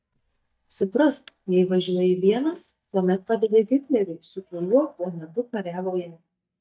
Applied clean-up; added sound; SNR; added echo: neural mask model DeepFilterNet 3.